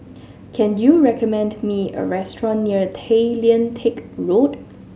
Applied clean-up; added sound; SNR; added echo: none; none; none; none.